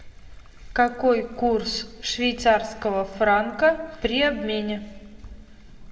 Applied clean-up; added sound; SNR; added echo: none; Trickle, dribble; 19 dB; reverberation time 1.0 s.